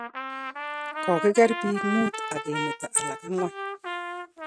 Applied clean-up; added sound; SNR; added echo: neural mask model RNNoise.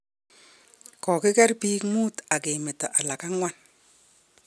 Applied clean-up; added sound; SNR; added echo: none; none; none; none.